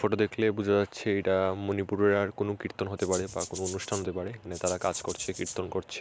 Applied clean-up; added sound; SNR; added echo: none; Rattle (instrument); 10 dB; none.